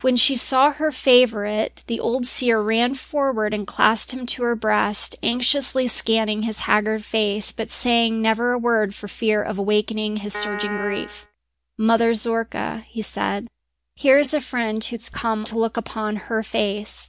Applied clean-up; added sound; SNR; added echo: none; Piano; 8 dB; none.